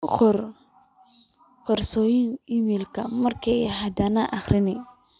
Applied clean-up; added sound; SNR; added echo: none; none; none; none.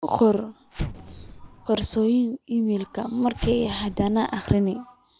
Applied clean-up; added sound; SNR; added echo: none; Explosion; 13 dB; none.